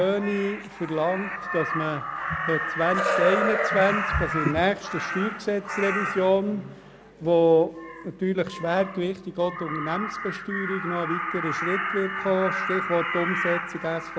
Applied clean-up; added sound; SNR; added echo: none; Crow; 4 dB; none.